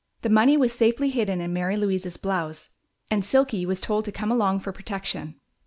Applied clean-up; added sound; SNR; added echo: none; none; none; none.